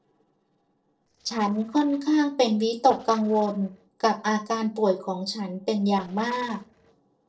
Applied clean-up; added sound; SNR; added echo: neural separator model SepFormer DNS4.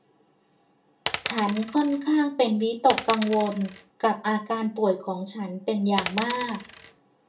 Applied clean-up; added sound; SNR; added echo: none; Coin (dropping); 5 dB; reverberation time 0.3 s.